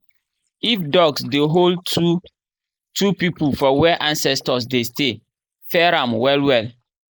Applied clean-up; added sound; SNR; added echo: neural mask model Resemble Enhance denoiser.